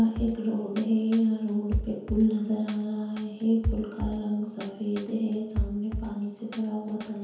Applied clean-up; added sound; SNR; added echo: none; Drum kit; 8 dB; reverberation time 0.9 s.